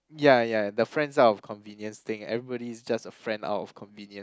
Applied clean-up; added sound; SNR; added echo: none; none; none; none.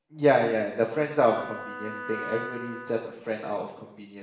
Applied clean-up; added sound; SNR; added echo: none; Wind instrument, woodwind instrument; 11 dB; reverberation time 0.9 s.